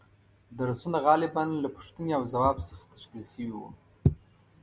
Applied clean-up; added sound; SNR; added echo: none; none; none; none.